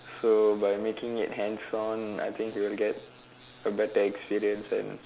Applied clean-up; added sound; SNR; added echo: none; none; none; none.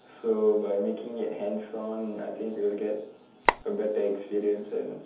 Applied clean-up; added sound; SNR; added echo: none; Telephone; -3 dB; reverberation time 0.6 s.